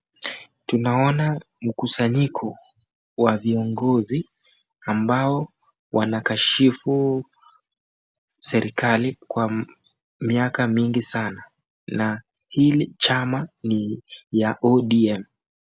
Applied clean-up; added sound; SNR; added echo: none; none; none; none.